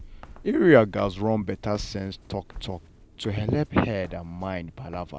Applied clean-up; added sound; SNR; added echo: none; Walk, footsteps; 19 dB; none.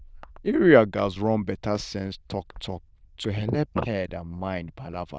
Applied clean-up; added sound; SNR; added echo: neural diffusion model UNIVERSE++.